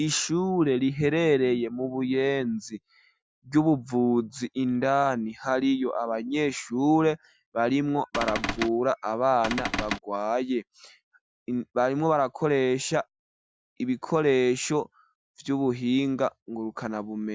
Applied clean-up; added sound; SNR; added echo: none; Cupboard open or close / Door; 4 dB; none.